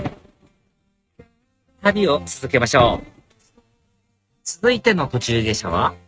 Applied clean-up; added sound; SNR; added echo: neural mask model RNNoise.